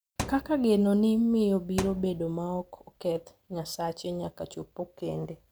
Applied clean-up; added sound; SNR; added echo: none; Thump, thud; 12 dB; none.